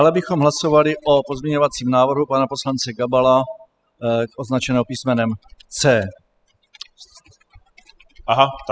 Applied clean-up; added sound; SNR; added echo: classical method spectral subtraction.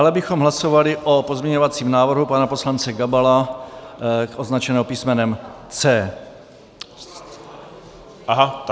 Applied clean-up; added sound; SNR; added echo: none; none; none; none.